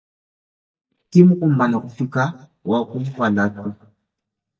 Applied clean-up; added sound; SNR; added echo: neural mask model DeepFilterNet 3.